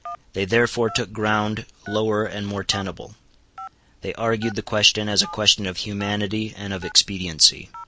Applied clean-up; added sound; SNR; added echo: none; Telephone; 19 dB; none.